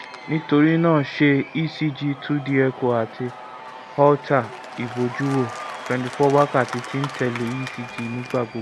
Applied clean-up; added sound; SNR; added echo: none; Applause / Crowd / Cheering; 14 dB; none.